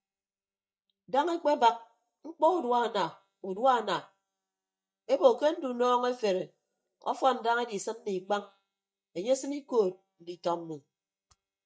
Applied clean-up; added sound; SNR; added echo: neural mask model DeepFilterNet 3.